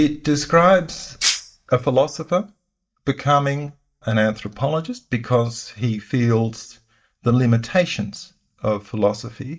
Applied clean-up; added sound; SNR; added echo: neural mask model DeepFilterNet 3.